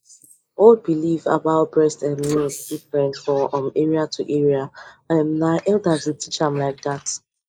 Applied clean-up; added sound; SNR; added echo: neural mask model Resemble Enhance denoiser.